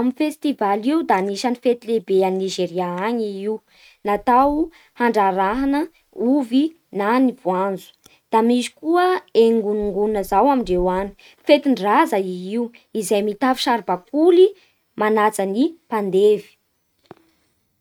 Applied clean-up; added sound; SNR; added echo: neural mask model RNNoise.